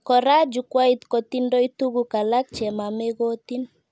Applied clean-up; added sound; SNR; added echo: none; none; none; none.